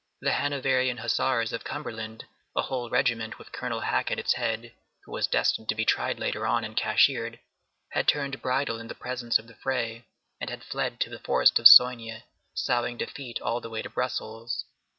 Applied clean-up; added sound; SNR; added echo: none; none; none; none.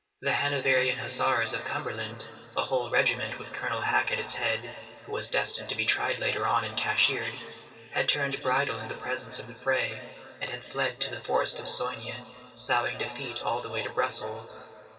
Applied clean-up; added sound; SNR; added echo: none; none; none; reverberation time 2.8 s.